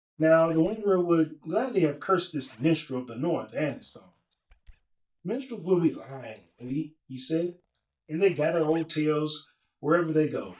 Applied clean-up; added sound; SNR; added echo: neural mask model DeepFilterNet 3.